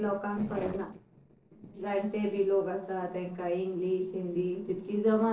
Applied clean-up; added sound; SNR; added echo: neural separator model SepFormer DNS4.